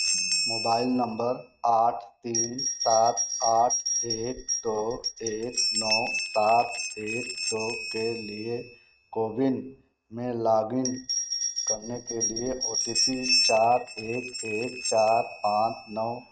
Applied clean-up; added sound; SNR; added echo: neural mask model RNNoise.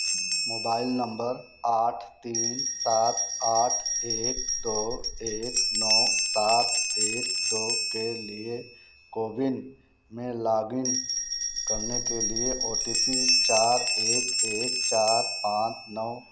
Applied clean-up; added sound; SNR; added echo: none; Bell + Bell; -1 dB; none.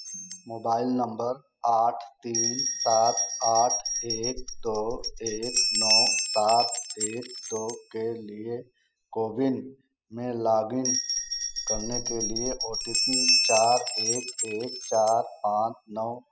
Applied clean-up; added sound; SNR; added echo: classical method spectral subtraction.